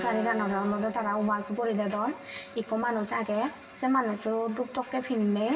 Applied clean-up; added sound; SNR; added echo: none; Keyboard (musical); 15 dB; reverberation time 0.7 s.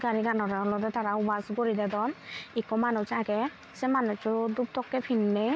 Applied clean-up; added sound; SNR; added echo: none; none; none; none.